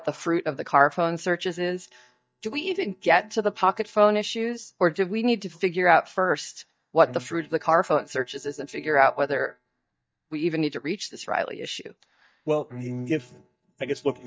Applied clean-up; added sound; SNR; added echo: neural mask model DeepFilterNet 3.